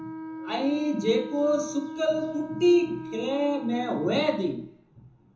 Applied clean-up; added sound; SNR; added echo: none; Wind instrument, woodwind instrument; 11 dB; reverberation time 0.6 s.